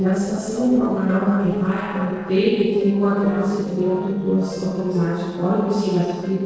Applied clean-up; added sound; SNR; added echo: neural separator model SepFormer DNS4.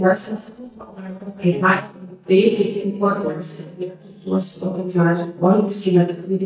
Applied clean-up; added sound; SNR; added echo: neural mask model DeepFilterNet 3.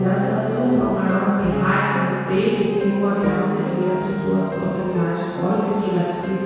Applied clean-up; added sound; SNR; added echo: none; Piano; 7 dB; reverberation time 2.0 s.